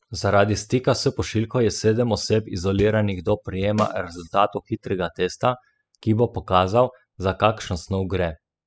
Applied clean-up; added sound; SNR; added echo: classical method spectral subtraction.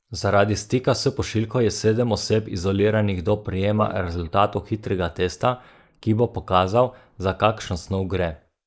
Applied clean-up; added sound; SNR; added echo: neural mask model Resemble Enhance denoiser.